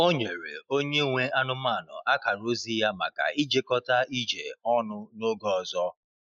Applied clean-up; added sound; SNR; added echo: neural mask model Resemble Enhance denoiser.